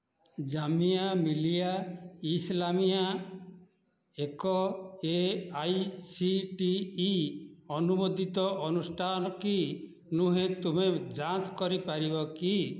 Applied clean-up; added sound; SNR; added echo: none; none; none; none.